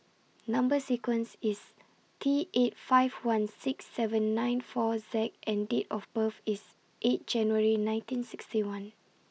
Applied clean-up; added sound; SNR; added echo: none; none; none; none.